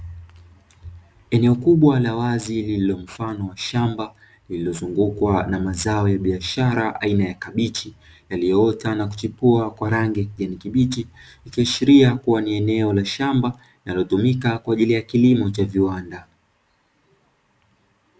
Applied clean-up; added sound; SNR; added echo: none; none; none; none.